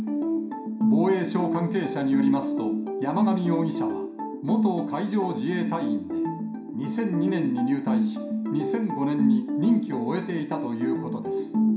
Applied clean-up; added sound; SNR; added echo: none; none; none; reverberation time 0.5 s.